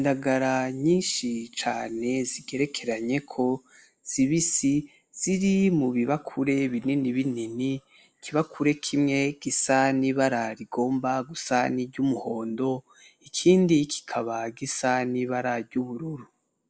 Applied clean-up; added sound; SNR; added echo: none; none; none; none.